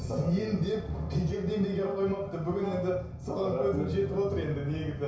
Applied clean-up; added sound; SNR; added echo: none; none; none; reverberation time 0.6 s.